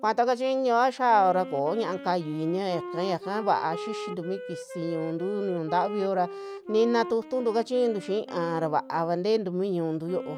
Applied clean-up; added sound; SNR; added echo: none; Wind instrument, woodwind instrument; 13 dB; none.